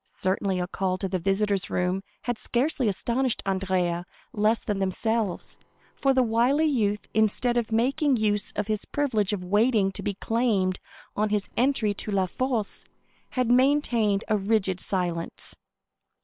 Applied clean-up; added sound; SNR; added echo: neural separator model SepFormer WHAM!.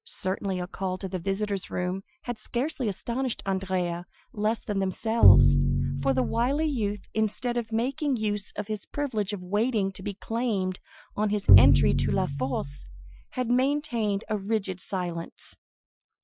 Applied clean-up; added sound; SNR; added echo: classical method Wiener filter.